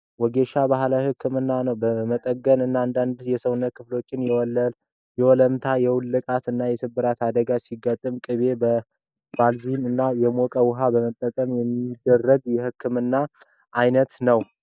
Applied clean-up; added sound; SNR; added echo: neural mask model DeepFilterNet 3.